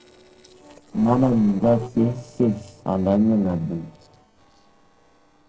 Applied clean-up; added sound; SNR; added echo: neural separator model SepFormer DNS4.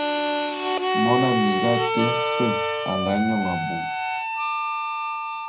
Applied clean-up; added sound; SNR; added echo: none; Harmonica; -3 dB; reverberation time 0.2 s.